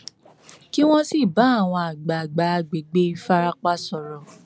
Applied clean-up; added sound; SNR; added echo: none; none; none; none.